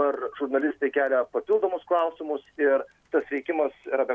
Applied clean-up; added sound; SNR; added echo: none; none; none; none.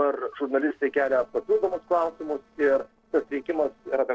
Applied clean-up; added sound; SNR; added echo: neural separator model SepFormer DNS4.